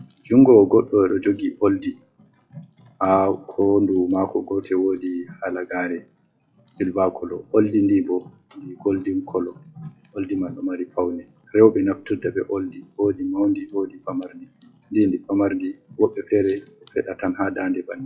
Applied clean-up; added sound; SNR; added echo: classical method WPE with log-MMSE.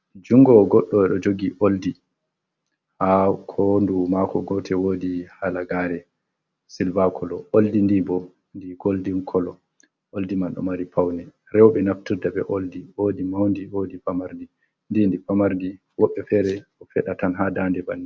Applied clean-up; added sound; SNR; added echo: none; none; none; none.